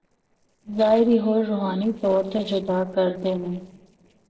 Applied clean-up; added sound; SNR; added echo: neural separator model SepFormer DNS4.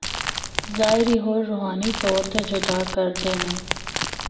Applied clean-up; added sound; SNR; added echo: none; Crumpling, crinkling / Crackle; 4 dB; reverberation time 1.1 s.